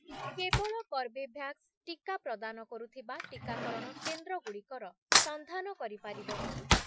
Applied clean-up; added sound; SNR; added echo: classical method Wiener filter.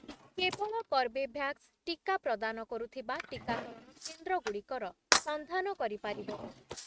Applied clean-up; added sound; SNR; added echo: neural mask model RNNoise.